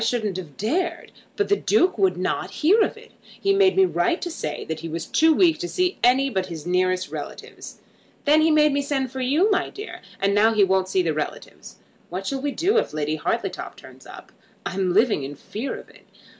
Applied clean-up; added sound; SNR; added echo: none; none; none; none.